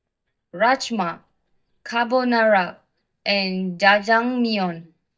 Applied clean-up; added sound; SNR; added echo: neural mask model DeepFilterNet 3.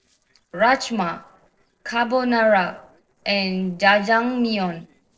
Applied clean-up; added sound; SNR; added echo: neural separator model SepFormer DNS4.